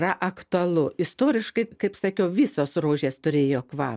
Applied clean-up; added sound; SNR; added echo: none; none; none; none.